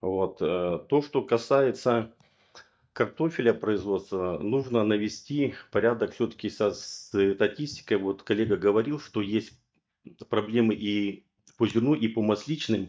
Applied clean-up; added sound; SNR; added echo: neural mask model DeepFilterNet 3.